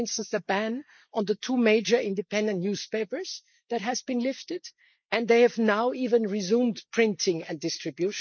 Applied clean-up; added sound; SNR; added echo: neural mask model Resemble Enhance denoiser.